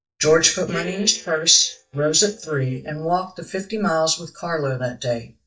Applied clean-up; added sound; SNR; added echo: neural mask model DeepFilterNet 3.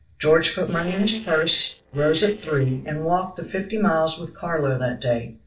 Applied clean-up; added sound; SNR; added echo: neural separator model SepFormer DNS4.